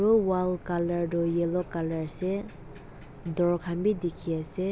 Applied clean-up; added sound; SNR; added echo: none; none; none; none.